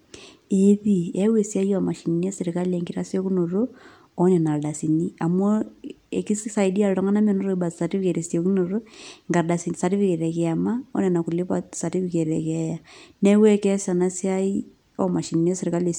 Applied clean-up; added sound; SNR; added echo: none; none; none; none.